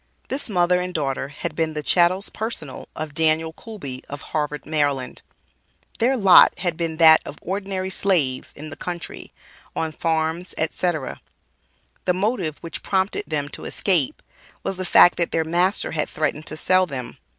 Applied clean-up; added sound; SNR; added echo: none; none; none; none.